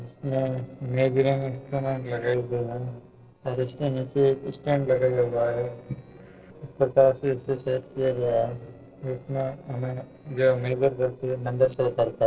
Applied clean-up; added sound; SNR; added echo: neural separator model SepFormer DNS4.